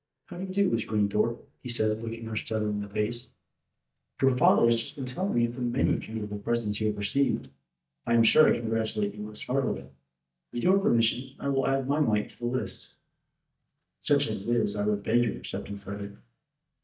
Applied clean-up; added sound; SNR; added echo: neural mask model DeepFilterNet 3.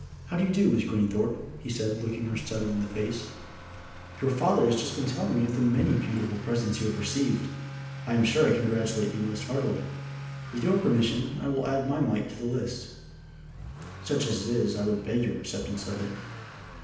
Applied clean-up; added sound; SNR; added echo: none; Accelerating, revving, vroom / Motor vehicle (road); 12 dB; reverberation time 0.9 s.